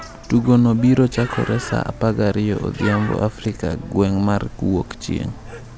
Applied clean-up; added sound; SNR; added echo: none; Bird; 14 dB; none.